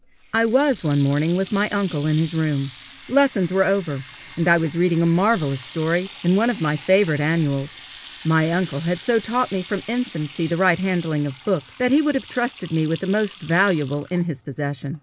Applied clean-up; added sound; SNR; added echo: none; Sink (filling or washing) / Water tap, faucet; 15 dB; none.